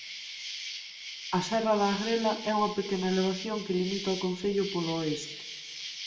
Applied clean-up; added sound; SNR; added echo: none; Insect; 10 dB; reverberation time 0.5 s.